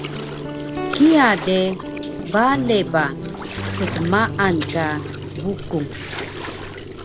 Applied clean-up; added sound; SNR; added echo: none; Guitar + Gurgling; 7 dB; none.